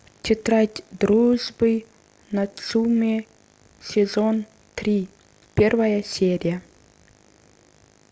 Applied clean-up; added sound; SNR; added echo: none; none; none; none.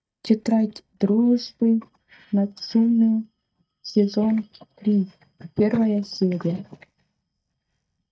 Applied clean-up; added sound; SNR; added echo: neural mask model DeepFilterNet 3.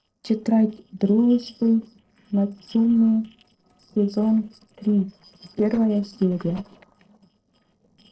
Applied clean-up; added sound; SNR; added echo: neural separator model SepFormer DNS4.